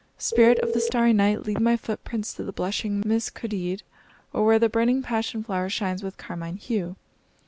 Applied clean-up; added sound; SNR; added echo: none; Telephone; 11 dB; none.